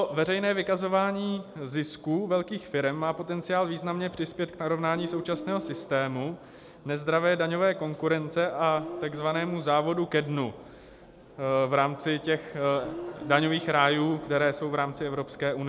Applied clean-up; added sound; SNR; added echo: none; Guitar; 11 dB; none.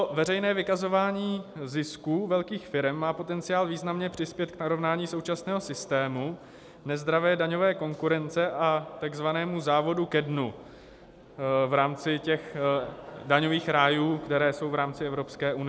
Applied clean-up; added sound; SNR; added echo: none; none; none; none.